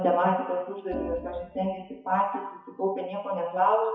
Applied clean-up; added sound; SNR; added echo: classical method WPE with log-MMSE.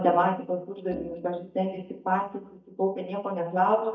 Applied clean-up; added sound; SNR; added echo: neural mask model DeepFilterNet 3.